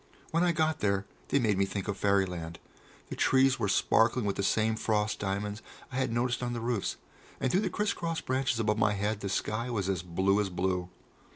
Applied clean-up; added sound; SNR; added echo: none; none; none; none.